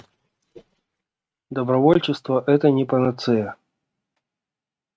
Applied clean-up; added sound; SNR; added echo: neural mask model RNNoise.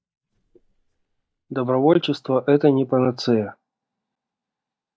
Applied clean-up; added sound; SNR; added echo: neural mask model DeepFilterNet 3.